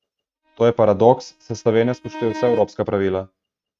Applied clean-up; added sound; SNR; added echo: neural mask model RNNoise.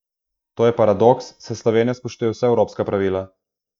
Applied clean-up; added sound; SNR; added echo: neural mask model DeepFilterNet 3.